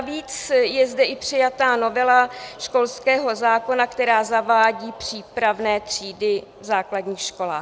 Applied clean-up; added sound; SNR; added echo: none; none; none; none.